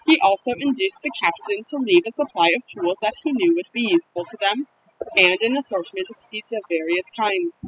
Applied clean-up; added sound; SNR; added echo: classical method spectral subtraction.